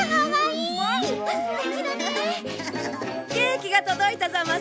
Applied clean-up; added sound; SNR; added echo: none; none; none; none.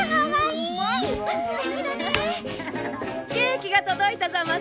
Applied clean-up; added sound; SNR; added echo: none; Crack; 16 dB; none.